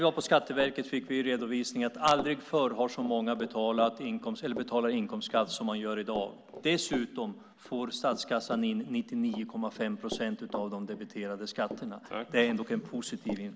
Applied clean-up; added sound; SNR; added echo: none; Run; 15 dB; none.